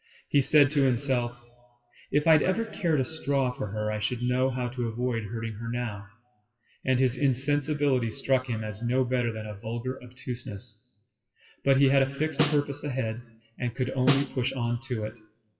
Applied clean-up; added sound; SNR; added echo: classical method WPE with log-MMSE.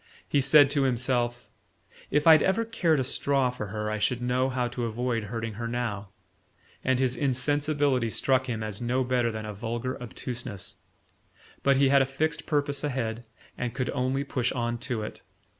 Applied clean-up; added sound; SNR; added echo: none; none; none; none.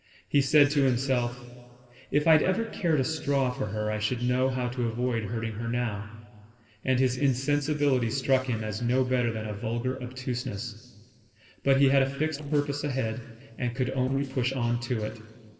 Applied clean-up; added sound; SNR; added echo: neural separator model SepFormer DNS4.